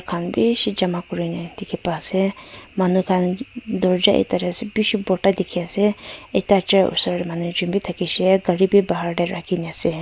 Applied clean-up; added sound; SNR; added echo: none; none; none; none.